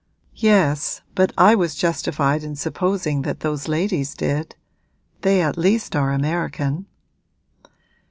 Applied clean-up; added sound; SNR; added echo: none; none; none; none.